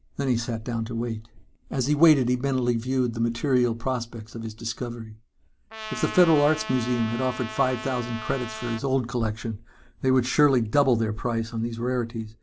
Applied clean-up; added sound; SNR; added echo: none; Trumpet; 12 dB; none.